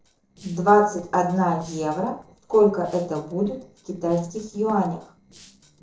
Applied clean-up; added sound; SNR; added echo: neural separator model SepFormer DNS4.